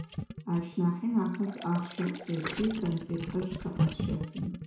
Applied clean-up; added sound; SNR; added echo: none; Gurgling; 5 dB; reverberation time 0.6 s.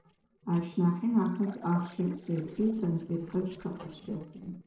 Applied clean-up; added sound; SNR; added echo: neural separator model SepFormer DNS4.